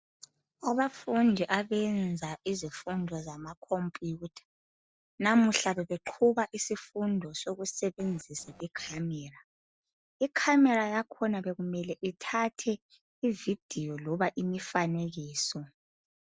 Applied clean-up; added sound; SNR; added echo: neural separator model SepFormer DNS4.